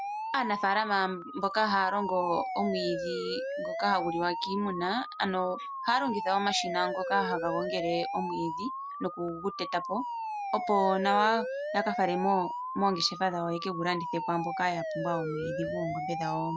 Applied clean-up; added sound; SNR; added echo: none; Siren; 5 dB; none.